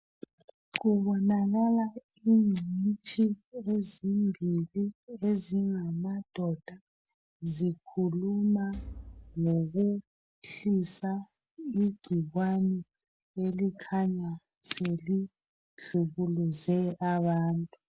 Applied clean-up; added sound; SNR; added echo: none; Thump, thud; 16 dB; none.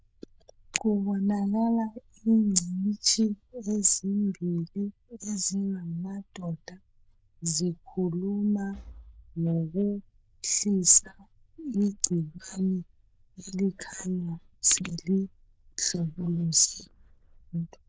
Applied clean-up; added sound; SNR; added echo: neural diffusion model UNIVERSE++.